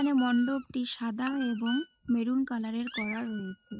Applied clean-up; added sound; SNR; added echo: neural mask model RNNoise.